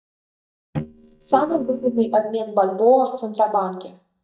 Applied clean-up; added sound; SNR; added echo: neural mask model DeepFilterNet 3.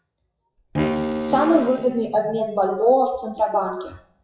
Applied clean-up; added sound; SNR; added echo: classical method WPE with log-MMSE.